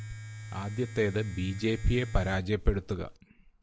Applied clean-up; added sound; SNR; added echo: none; Domestic sounds, home sounds; 12 dB; none.